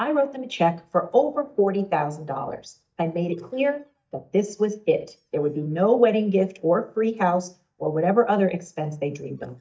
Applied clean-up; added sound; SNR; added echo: neural mask model DeepFilterNet 3.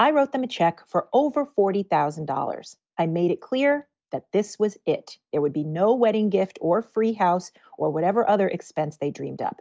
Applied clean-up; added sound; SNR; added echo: none; none; none; none.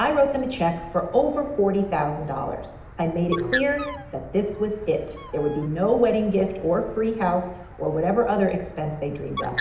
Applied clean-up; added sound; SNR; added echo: none; Bird; 12 dB; reverberation time 0.8 s.